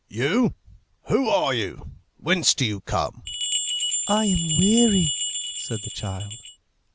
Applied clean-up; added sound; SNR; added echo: none; Bell; 2 dB; none.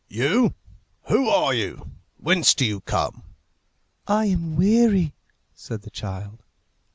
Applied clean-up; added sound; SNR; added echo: none; none; none; none.